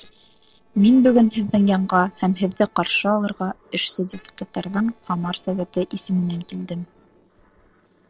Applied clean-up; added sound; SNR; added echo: neural separator model SepFormer DNS4.